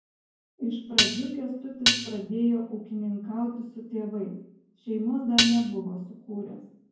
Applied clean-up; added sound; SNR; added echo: none; Dishes, pots, and pans; -4 dB; reverberation time 0.9 s.